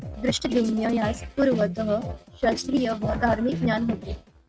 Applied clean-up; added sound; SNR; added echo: neural mask model RNNoise.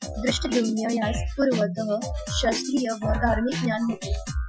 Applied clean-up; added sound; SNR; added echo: classical method Wiener filter.